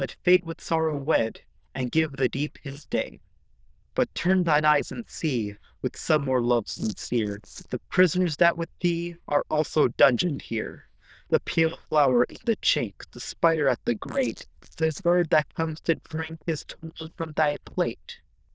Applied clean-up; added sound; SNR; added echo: neural diffusion model UNIVERSE++.